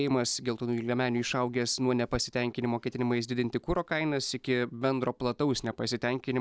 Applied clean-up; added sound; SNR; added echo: none; none; none; none.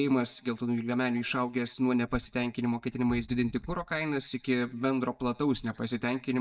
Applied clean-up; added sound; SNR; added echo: neural mask model DeepFilterNet 3.